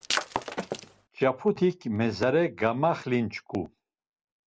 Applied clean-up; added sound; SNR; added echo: none; Shatter; 4 dB; none.